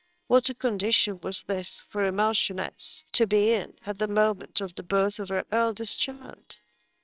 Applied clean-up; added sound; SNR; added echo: neural separator model SepFormer WHAMR!.